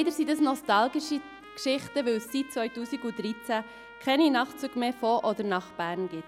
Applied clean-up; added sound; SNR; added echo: none; Trumpet; 20 dB; none.